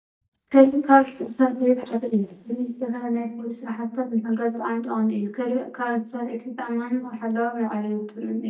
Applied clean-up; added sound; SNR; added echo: neural mask model DeepFilterNet 3.